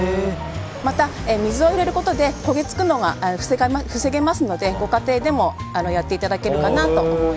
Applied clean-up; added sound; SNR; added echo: none; Fixed-wing aircraft, airplane; 18 dB; none.